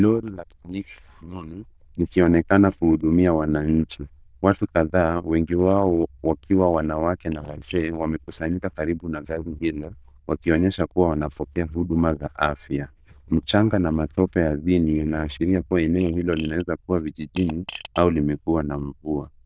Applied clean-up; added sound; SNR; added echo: neural diffusion model UNIVERSE++.